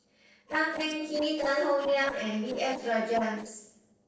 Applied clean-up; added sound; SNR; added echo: neural separator model SepFormer DNS4.